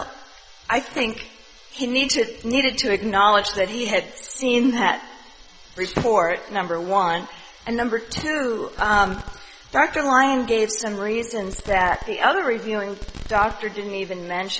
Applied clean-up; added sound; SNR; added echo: none; Fireworks; 13 dB; none.